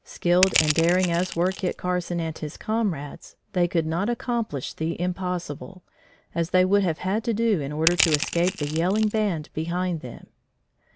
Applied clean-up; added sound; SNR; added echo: none; Crushing; 4 dB; none.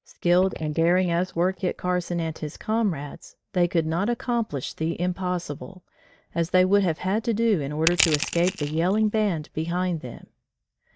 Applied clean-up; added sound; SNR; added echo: neural mask model DeepFilterNet 3.